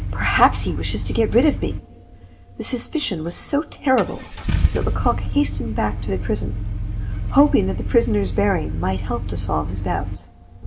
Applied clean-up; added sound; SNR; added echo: none; Engine starting / Car; 3 dB; reverberation time 0.3 s.